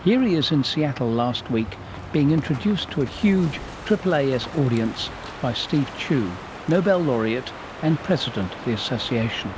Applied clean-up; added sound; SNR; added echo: none; Crow; 13 dB; none.